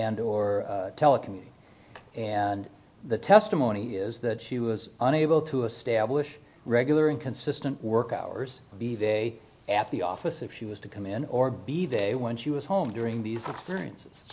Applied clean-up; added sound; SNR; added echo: none; none; none; none.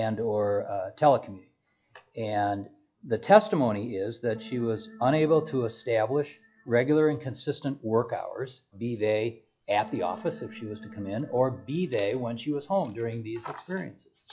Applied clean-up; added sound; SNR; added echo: classical method log-MMSE.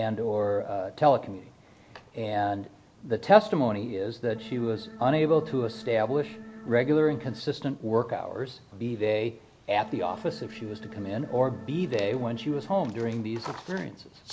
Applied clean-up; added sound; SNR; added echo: none; Organ; 16 dB; none.